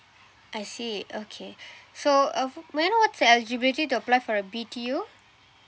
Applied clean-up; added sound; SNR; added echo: none; none; none; none.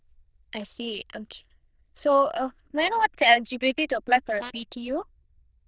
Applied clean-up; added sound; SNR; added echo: neural diffusion model UNIVERSE++.